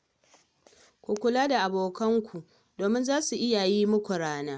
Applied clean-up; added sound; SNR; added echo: none; none; none; none.